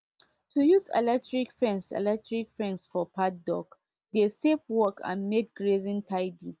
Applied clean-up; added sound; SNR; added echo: none; none; none; none.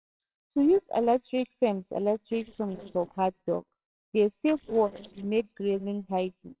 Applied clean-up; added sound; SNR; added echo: neural separator model SepFormer WHAMR!.